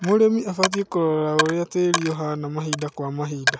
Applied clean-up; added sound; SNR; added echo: none; Coin (dropping); 6 dB; none.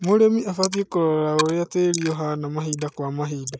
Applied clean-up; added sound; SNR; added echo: neural mask model Resemble Enhance denoiser.